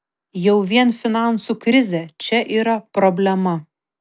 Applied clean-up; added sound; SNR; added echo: none; none; none; none.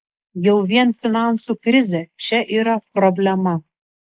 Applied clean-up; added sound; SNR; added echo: neural mask model Resemble Enhance denoiser.